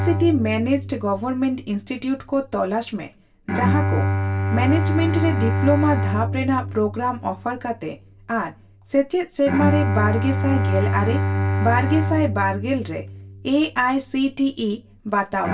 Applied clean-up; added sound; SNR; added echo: none; Bowed string instrument; 1 dB; reverberation time 0.2 s.